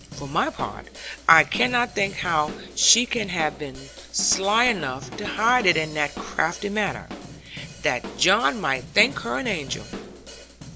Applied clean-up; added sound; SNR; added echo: none; Drum / Drum kit; 14 dB; none.